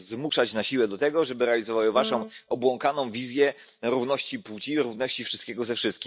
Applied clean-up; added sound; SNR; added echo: neural mask model DeepFilterNet 3.